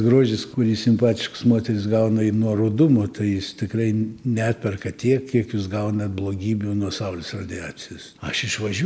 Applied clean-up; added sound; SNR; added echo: none; none; none; none.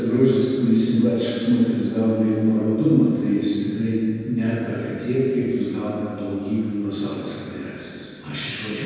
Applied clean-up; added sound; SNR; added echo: none; none; none; reverberation time 2.0 s.